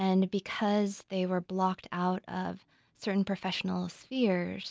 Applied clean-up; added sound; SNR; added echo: none; none; none; none.